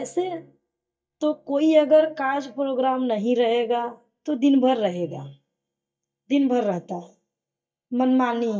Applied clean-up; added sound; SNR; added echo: neural mask model DeepFilterNet 3.